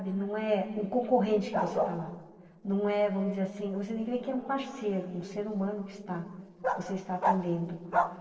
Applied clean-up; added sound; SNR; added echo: neural separator model SepFormer DNS4.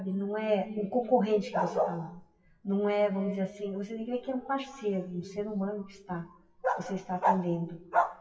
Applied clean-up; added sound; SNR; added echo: classical method WPE with log-MMSE.